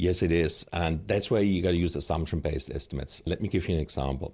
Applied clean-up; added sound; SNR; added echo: none; none; none; none.